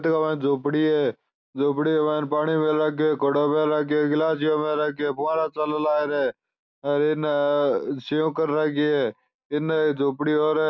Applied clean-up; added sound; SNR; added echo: none; none; none; none.